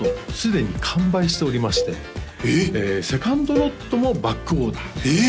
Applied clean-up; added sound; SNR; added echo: none; Cowbell; 11 dB; none.